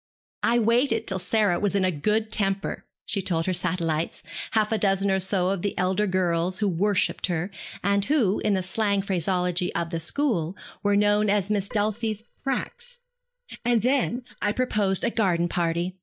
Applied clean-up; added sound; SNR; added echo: neural mask model DeepFilterNet 3.